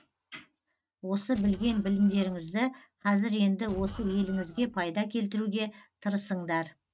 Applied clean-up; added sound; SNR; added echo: neural mask model RNNoise.